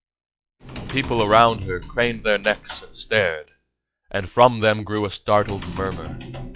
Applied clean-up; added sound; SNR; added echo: classical method log-MMSE.